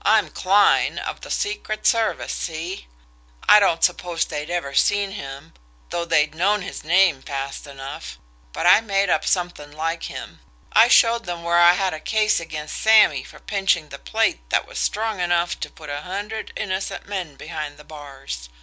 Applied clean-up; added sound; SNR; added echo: none; none; none; none.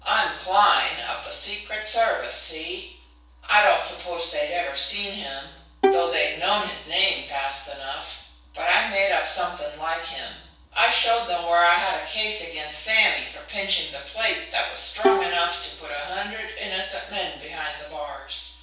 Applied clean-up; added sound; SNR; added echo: none; Bowed string instrument; 2 dB; reverberation time 0.7 s.